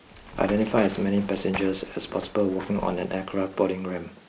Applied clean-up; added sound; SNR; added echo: none; Run; 15 dB; none.